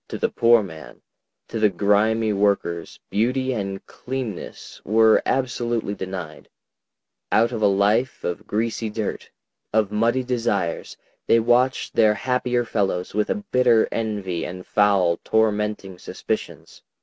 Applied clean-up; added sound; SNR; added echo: none; none; none; none.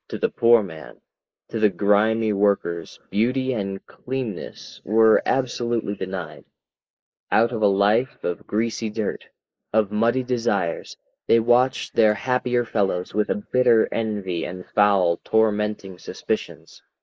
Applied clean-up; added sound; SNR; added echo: neural mask model Resemble Enhance denoiser.